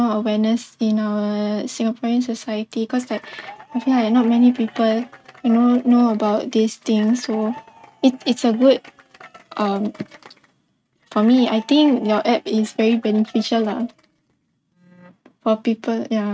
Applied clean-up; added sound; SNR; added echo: neural mask model RNNoise.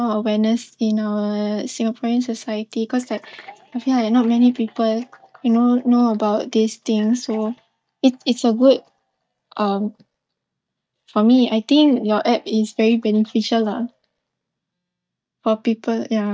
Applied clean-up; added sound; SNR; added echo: neural mask model DeepFilterNet 3.